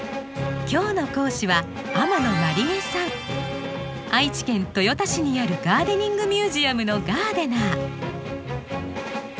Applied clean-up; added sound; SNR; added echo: none; none; none; none.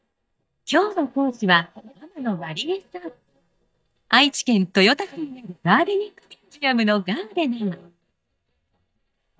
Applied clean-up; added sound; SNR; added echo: neural mask model DeepFilterNet 3.